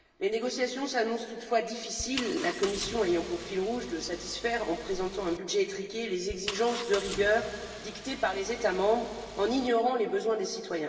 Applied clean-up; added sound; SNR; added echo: none; Engine; 12 dB; reverberation time 2.6 s.